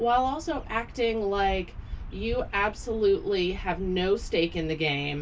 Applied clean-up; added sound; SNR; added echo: none; Bird vocalization, bird call, bird song; 11 dB; reverberation time 0.1 s.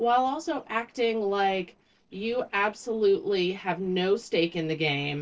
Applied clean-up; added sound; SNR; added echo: neural separator model SepFormer DNS4.